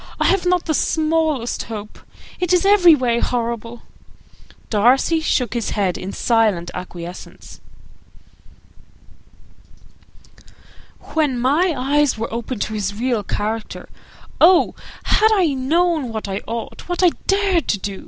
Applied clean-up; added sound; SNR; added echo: none; none; none; none.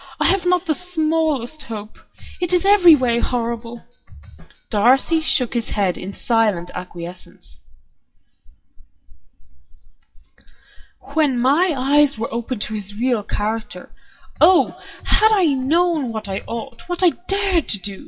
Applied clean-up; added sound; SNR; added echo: classical method WPE with log-MMSE.